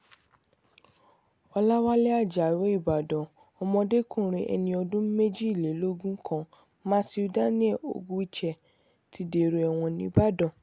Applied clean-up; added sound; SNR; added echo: none; none; none; none.